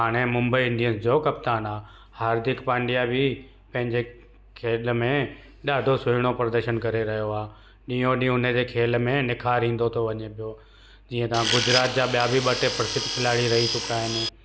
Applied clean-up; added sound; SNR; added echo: none; Tools; 3 dB; none.